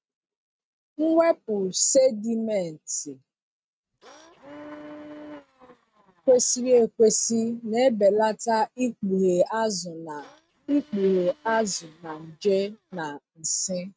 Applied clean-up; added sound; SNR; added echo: neural mask model RNNoise.